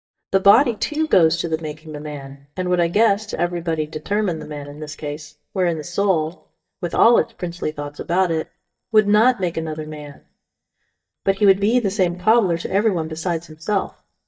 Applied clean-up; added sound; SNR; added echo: neural mask model DeepFilterNet 3.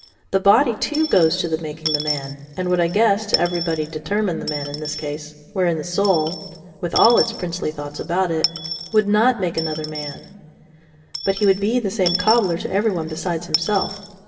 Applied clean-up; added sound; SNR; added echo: none; Coin (dropping) / Dishes, pots, and pans; 10 dB; reverberation time 2.0 s.